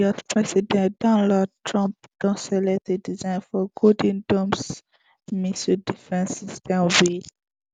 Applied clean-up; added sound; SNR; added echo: none; none; none; none.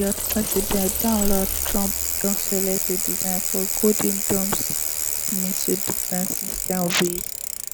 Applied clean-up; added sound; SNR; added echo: none; Bicycle; -1 dB; none.